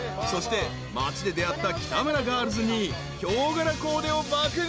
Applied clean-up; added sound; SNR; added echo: none; none; none; none.